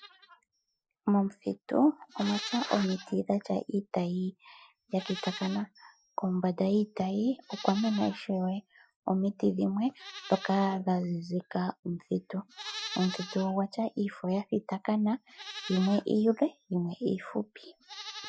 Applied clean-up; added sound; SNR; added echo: classical method Wiener filter.